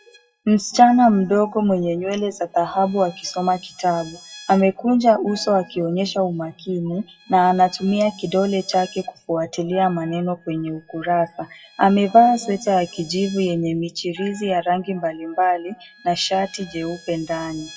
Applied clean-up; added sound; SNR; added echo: classical method WPE with log-MMSE.